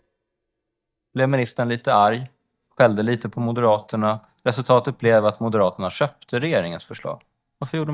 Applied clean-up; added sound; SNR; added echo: neural mask model DeepFilterNet 3.